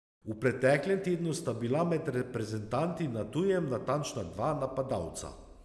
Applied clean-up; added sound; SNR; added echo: none; none; none; none.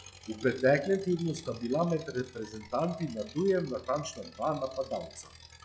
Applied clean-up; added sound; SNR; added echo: classical method log-MMSE.